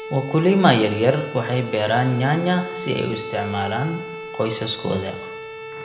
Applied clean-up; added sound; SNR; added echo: none; Bowed string instrument; 11 dB; reverberation time 0.9 s.